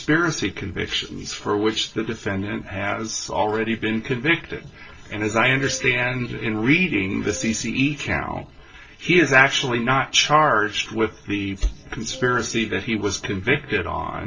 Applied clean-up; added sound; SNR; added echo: neural separator model SepFormer DNS4.